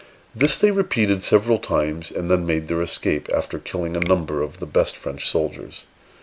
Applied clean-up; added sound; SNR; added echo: none; Finger snapping; 16 dB; none.